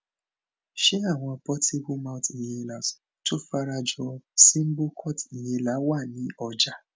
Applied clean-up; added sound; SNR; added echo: none; none; none; none.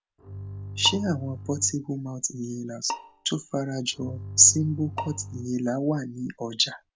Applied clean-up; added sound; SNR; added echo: none; Bowed string instrument + Bowed string instrument; 12 dB; none.